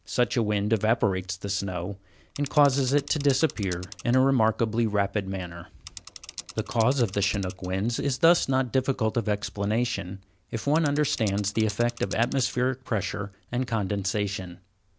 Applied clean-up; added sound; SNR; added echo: none; Mechanisms / Bicycle; 17 dB; none.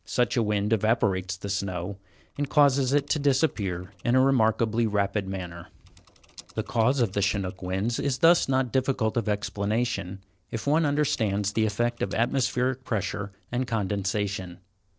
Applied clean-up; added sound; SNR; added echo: neural separator model SepFormer DNS4.